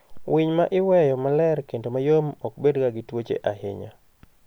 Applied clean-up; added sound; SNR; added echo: none; none; none; none.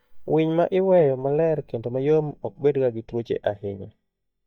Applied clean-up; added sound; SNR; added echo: neural mask model DeepFilterNet 3.